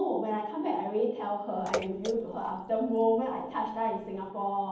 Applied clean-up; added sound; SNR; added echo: none; Bathtub (filling or washing) / Water / Splash, splatter; 11 dB; reverberation time 0.8 s.